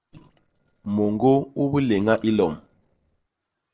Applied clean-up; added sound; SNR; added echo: neural separator model SepFormer DNS4.